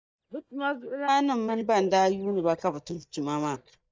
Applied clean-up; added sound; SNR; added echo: neural mask model DeepFilterNet 3.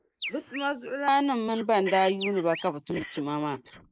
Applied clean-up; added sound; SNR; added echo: neural mask model Resemble Enhance denoiser.